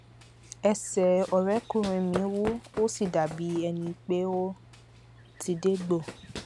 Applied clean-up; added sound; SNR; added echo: none; Run; 15 dB; none.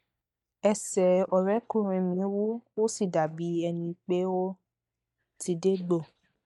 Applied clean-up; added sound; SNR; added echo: neural mask model DeepFilterNet 3.